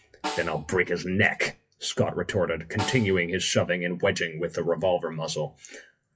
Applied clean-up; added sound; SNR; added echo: classical method WPE with log-MMSE.